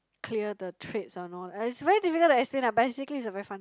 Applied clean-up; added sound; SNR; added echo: none; none; none; none.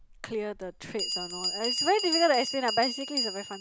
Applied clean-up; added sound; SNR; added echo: none; Bell; 4 dB; none.